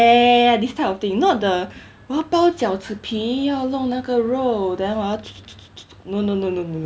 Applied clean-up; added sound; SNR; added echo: none; none; none; none.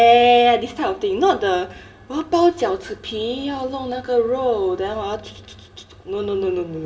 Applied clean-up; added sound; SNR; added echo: none; none; none; reverberation time 2.2 s.